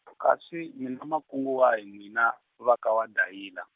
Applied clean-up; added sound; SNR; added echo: none; none; none; none.